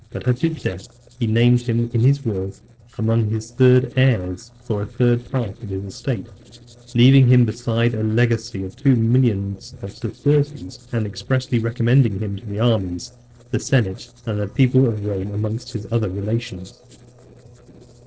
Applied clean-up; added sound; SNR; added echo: neural separator model SepFormer DNS4.